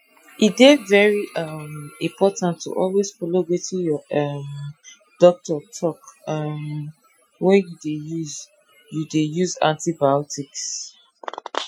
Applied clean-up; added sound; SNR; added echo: classical method Wiener filter.